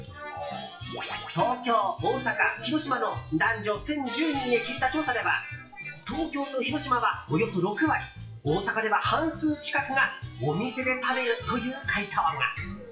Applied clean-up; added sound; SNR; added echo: classical method WPE with log-MMSE.